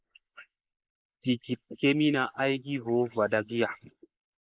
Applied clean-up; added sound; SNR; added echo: neural mask model Resemble Enhance denoiser.